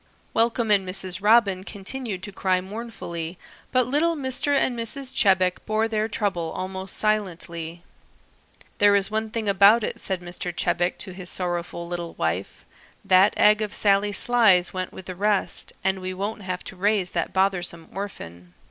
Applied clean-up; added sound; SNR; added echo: none; none; none; none.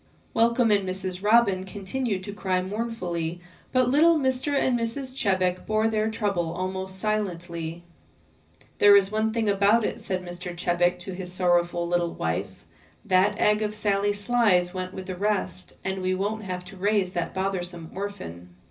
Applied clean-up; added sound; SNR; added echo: none; none; none; reverberation time 0.4 s.